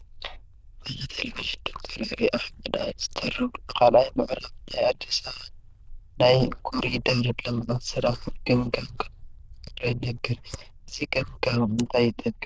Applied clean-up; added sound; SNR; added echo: neural diffusion model UNIVERSE++.